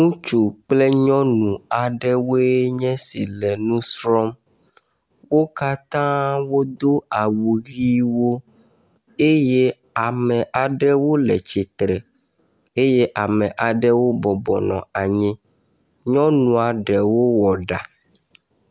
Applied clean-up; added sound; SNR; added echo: none; none; none; none.